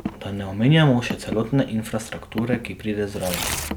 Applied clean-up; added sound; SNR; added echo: none; Car + Tearing; 10 dB; none.